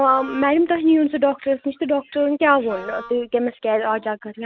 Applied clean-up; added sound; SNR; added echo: none; Wind instrument, woodwind instrument; 18 dB; none.